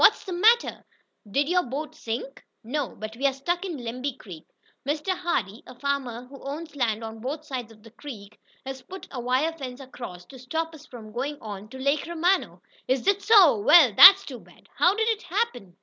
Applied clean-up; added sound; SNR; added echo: none; none; none; none.